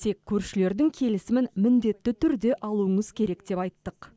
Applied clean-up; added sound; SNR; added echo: none; none; none; none.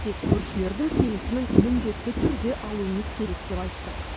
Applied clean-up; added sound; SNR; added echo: none; Fireworks / Ocean; -1 dB; none.